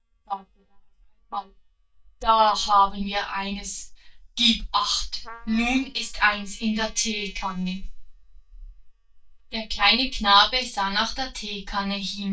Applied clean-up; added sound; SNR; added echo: neural mask model DeepFilterNet 3.